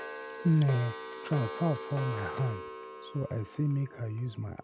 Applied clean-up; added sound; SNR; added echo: none; Clock; 10 dB; none.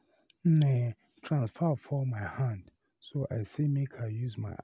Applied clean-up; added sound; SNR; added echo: none; none; none; none.